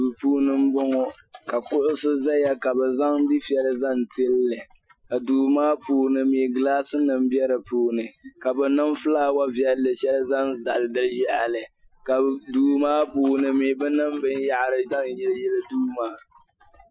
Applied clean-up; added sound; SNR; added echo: classical method Wiener filter.